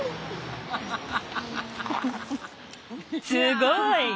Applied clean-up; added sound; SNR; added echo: none; none; none; none.